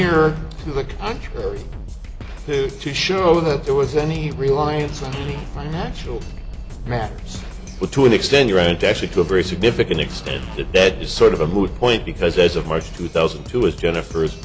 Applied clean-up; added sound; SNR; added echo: none; Drum kit; 12 dB; none.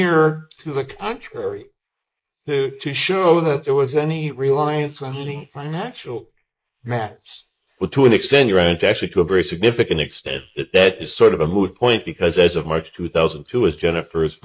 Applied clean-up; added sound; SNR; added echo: neural mask model Resemble Enhance denoiser.